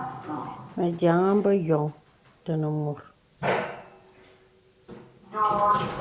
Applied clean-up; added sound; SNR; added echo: none; Sliding door; 3 dB; none.